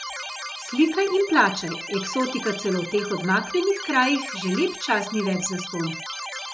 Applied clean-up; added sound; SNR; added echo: none; Keyboard (musical); 10 dB; none.